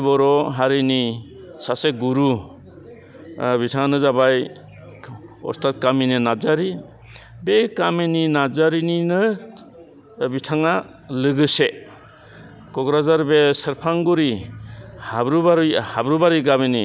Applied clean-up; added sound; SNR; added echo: none; none; none; none.